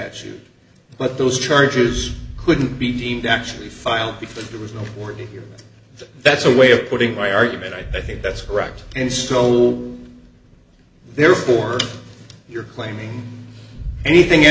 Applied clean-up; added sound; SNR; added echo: none; Boom; 18 dB; none.